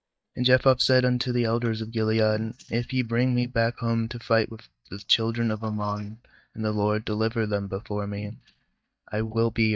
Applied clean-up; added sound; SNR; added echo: neural mask model DeepFilterNet 3.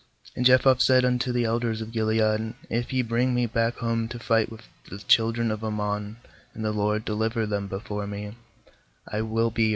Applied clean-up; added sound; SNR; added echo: none; none; none; none.